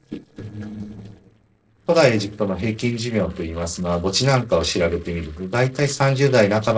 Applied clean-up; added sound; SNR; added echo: neural separator model SepFormer DNS4.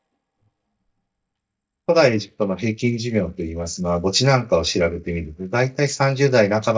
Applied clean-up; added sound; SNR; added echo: neural mask model DeepFilterNet 3.